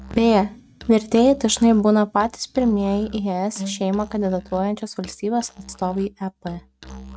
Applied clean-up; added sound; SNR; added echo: neural mask model RNNoise.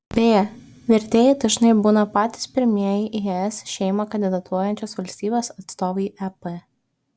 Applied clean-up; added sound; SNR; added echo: none; none; none; none.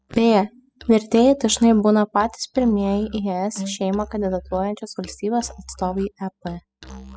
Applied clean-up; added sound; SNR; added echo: classical method spectral subtraction.